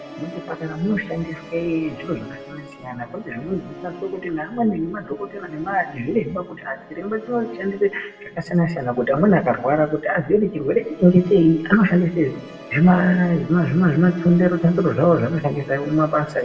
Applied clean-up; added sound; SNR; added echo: none; Musical instrument; 17 dB; reverberation time 0.5 s.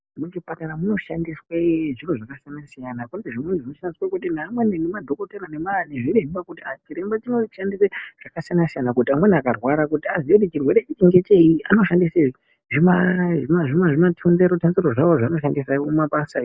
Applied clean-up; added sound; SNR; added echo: none; none; none; none.